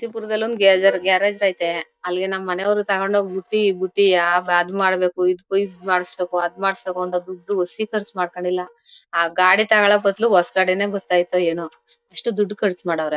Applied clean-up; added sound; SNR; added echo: neural mask model DeepFilterNet 3.